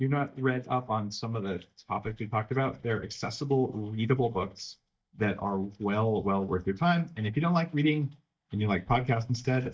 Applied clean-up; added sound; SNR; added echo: neural mask model DeepFilterNet 3.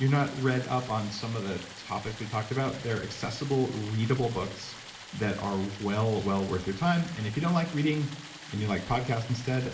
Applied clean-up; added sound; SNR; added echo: none; Stream; 16 dB; reverberation time 1.3 s.